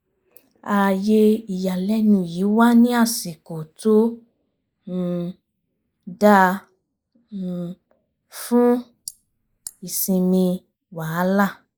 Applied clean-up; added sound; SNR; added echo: neural mask model Resemble Enhance denoiser.